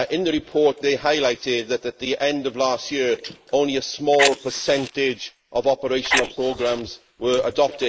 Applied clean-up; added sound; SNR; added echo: neural mask model Resemble Enhance denoiser.